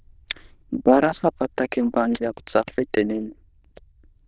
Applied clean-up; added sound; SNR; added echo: neural diffusion model UNIVERSE++.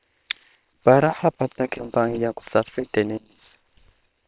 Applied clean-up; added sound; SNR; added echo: neural separator model SepFormer WHAM!.